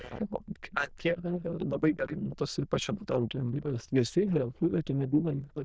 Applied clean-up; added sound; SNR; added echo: neural diffusion model UNIVERSE++.